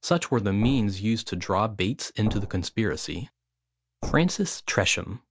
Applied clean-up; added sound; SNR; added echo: none; Thump, thud; 10 dB; none.